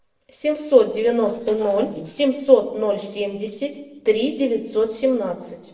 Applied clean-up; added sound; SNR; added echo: neural separator model SepFormer DNS4.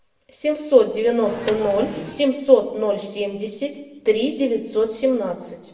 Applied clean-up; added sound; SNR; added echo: none; Microwave oven; 13 dB; reverberation time 0.9 s.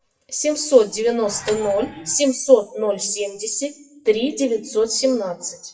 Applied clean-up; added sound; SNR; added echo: classical method WPE with log-MMSE.